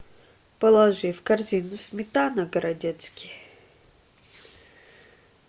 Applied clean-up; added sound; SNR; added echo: none; none; none; none.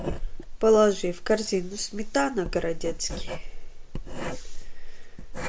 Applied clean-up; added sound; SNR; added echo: none; Writing; 4 dB; none.